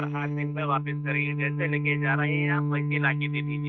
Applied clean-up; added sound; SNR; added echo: neural mask model DeepFilterNet 3.